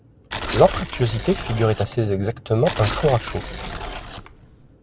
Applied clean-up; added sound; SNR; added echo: none; Tearing; 8 dB; none.